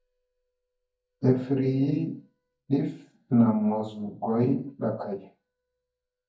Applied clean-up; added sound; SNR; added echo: neural mask model DeepFilterNet 3.